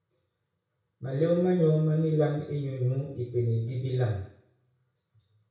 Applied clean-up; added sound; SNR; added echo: none; none; none; reverberation time 0.6 s.